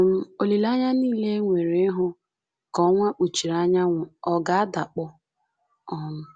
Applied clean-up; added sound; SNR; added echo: none; none; none; none.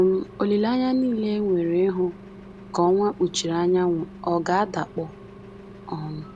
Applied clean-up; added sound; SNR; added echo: none; Engine; 18 dB; none.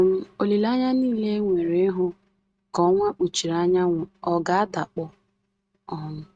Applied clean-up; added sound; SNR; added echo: neural mask model RNNoise.